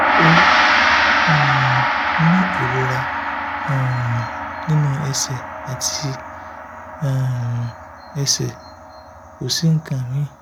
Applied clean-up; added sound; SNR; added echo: none; Gong; -2 dB; none.